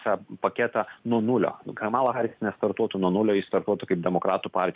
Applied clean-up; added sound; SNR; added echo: none; none; none; none.